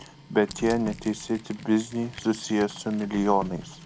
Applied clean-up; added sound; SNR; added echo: none; Printer + Crushing; 16 dB; none.